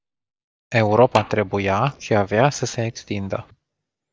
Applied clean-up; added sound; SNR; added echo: neural mask model DeepFilterNet 3.